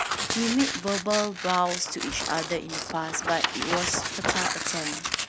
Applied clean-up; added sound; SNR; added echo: none; Tearing; 1 dB; none.